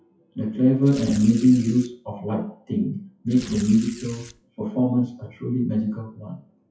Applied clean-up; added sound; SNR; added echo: classical method WPE with log-MMSE.